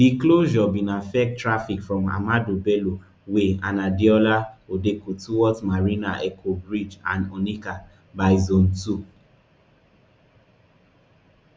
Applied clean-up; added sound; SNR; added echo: none; none; none; none.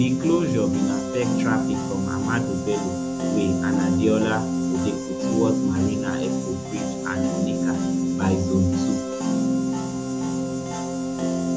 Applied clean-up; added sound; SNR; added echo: none; Piano; -3 dB; none.